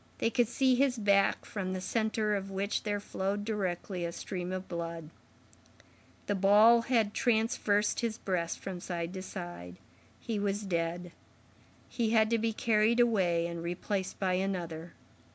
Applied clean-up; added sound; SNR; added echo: none; none; none; none.